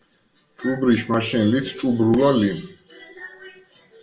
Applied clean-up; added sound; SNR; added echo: none; none; none; reverberation time 0.2 s.